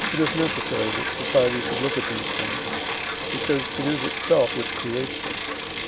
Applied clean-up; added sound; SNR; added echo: none; Bicycle; -5 dB; none.